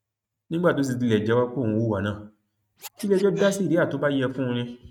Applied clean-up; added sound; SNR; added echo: neural mask model RNNoise.